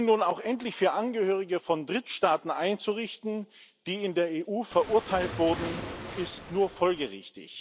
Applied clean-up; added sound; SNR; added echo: none; Waves, surf; 10 dB; none.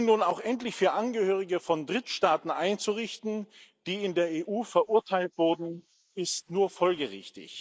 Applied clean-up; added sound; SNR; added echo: neural mask model Resemble Enhance denoiser.